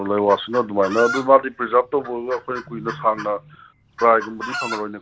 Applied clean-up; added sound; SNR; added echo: none; Chicken, rooster; 12 dB; none.